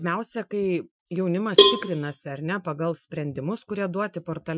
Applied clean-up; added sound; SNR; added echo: classical method Wiener filter.